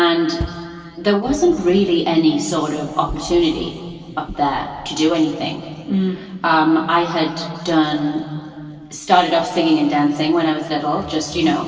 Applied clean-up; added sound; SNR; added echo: none; Bass drum; 16 dB; reverberation time 2.5 s.